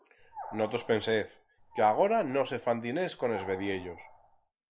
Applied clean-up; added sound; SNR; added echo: none; Animal; 16 dB; none.